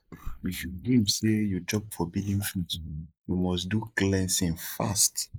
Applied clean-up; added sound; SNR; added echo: neural mask model Resemble Enhance denoiser.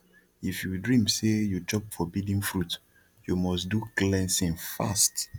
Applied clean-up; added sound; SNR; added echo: none; none; none; none.